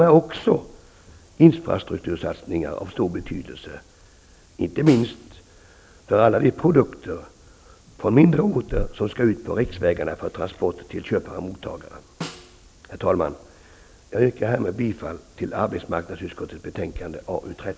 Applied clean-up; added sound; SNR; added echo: none; Snare drum; 18 dB; none.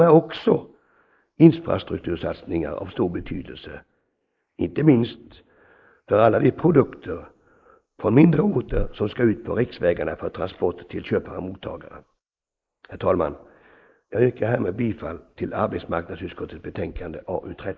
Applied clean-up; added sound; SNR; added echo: neural mask model Resemble Enhance denoiser.